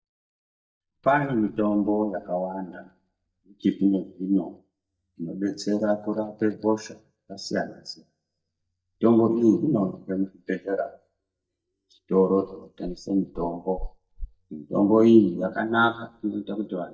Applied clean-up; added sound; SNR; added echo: neural mask model DeepFilterNet 3.